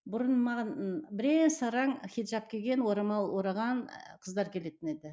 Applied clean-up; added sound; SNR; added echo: none; none; none; none.